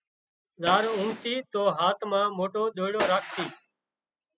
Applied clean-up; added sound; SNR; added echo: classical method spectral subtraction.